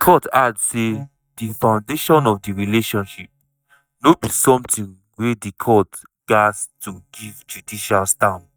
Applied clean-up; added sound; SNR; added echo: neural mask model DeepFilterNet 3.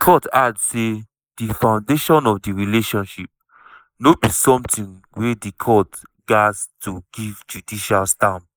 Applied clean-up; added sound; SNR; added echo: neural mask model Resemble Enhance denoiser.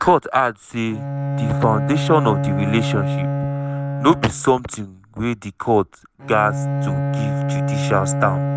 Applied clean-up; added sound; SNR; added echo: none; Bowed string instrument; 2 dB; none.